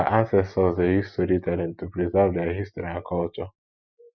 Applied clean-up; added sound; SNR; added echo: neural mask model Resemble Enhance denoiser.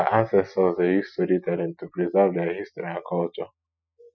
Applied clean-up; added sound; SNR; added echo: classical method Wiener filter.